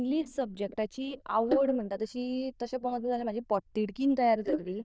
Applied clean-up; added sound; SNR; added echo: neural diffusion model UNIVERSE++.